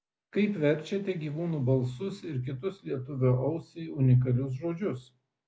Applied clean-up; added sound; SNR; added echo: none; none; none; none.